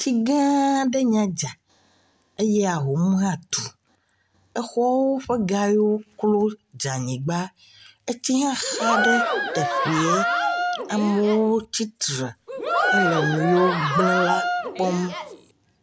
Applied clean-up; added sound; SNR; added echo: none; Cheering; 0 dB; none.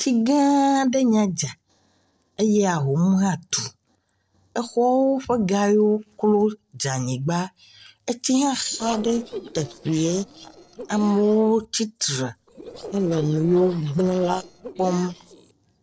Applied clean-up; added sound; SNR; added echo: neural separator model SepFormer DNS4.